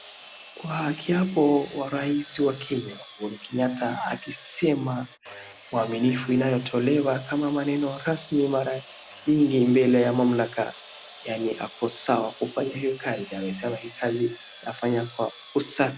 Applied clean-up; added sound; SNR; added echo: none; Sawing; 18 dB; none.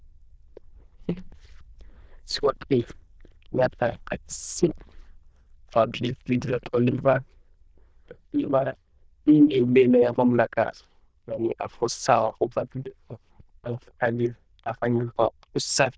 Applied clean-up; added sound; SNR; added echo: neural diffusion model UNIVERSE++.